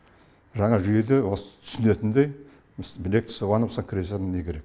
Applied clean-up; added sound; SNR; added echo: none; none; none; none.